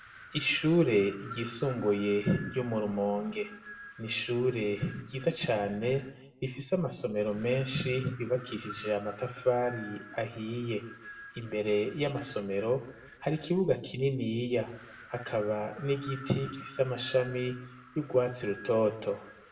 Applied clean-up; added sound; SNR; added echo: none; Wind; 18 dB; reverberation time 0.7 s.